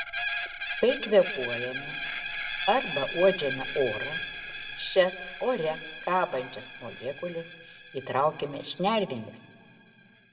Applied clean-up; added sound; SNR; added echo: none; Screech; 3 dB; reverberation time 1.2 s.